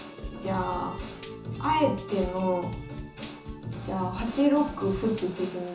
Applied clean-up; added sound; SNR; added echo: none; Drum kit; 16 dB; reverberation time 0.7 s.